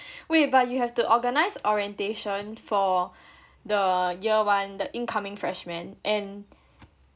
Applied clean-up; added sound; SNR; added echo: none; none; none; none.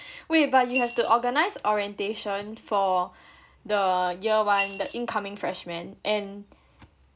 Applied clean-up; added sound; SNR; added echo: none; Coin (dropping) / Glass; 10 dB; none.